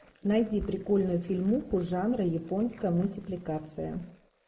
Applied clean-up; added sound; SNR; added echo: neural mask model Resemble Enhance denoiser.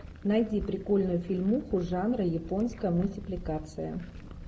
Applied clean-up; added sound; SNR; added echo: none; Glass; 16 dB; none.